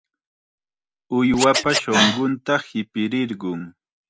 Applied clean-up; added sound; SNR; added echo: none; Scratching (performance technique); 3 dB; none.